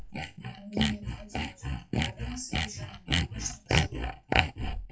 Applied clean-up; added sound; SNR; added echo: classical method WPE with log-MMSE.